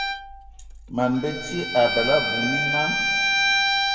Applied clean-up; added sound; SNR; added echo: none; Bowed string instrument; -1 dB; reverberation time 2.2 s.